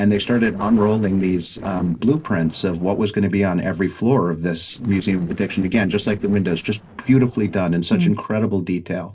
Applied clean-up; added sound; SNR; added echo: neural separator model SepFormer DNS4.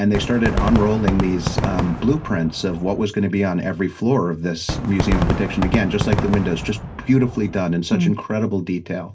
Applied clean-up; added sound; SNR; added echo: none; Fireworks; 5 dB; reverberation time 0.1 s.